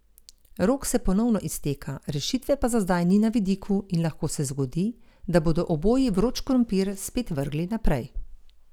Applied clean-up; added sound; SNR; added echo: none; none; none; none.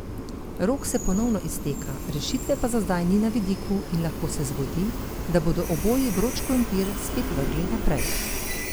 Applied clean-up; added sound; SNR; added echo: none; Train; 4 dB; none.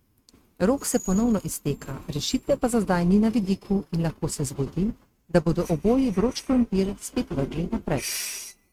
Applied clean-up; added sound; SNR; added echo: neural mask model RNNoise.